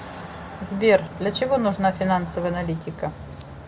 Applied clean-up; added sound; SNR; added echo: none; none; none; none.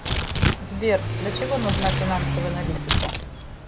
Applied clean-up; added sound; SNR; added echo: none; Tearing + Accelerating, revving, vroom / Car; -2 dB; none.